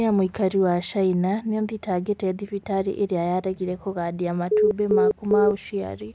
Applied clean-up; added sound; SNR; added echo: none; Telephone; -2 dB; none.